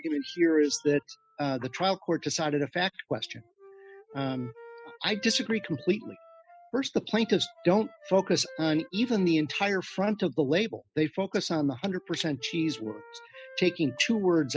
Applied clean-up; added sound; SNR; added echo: classical method spectral subtraction.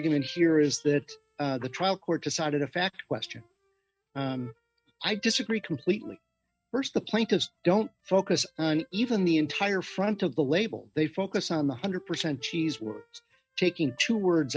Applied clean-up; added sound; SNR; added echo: neural mask model RNNoise.